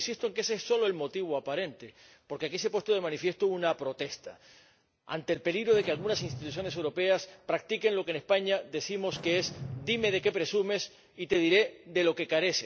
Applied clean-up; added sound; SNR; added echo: none; Fireworks; 12 dB; none.